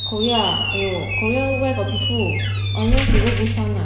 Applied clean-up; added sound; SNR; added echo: none; Squeak; 2 dB; reverberation time 2.9 s.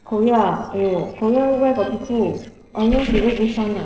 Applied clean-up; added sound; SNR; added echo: neural separator model SepFormer DNS4.